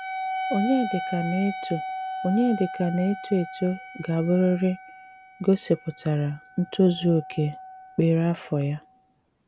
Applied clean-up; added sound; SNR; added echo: none; Wind instrument, woodwind instrument; 10 dB; none.